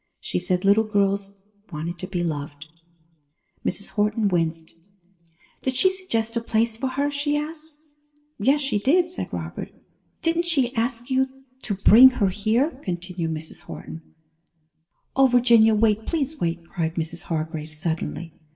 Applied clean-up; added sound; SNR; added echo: none; none; none; reverberation time 0.7 s.